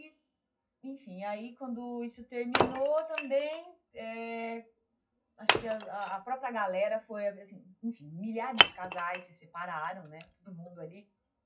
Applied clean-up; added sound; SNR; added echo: classical method WPE with log-MMSE.